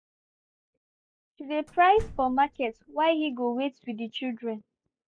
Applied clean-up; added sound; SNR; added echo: neural mask model DeepFilterNet 3.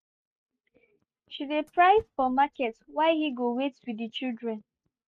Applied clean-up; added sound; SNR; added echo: neural mask model RNNoise.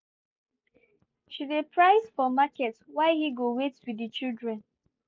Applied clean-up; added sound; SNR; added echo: none; none; none; none.